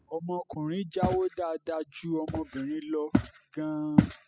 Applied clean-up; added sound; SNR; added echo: classical method spectral subtraction.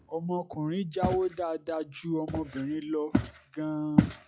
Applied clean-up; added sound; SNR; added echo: classical method log-MMSE.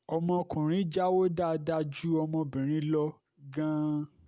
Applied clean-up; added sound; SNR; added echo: none; none; none; none.